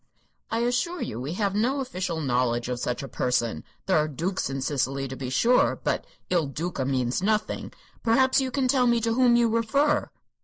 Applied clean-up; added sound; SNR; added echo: neural mask model Resemble Enhance denoiser.